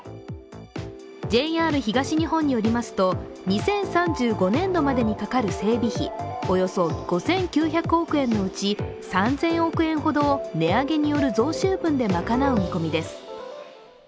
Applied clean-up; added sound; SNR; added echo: none; none; none; none.